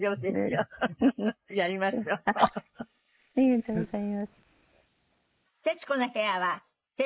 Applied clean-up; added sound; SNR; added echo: neural mask model Resemble Enhance denoiser.